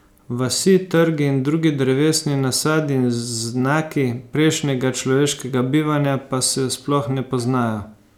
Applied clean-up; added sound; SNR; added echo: none; none; none; none.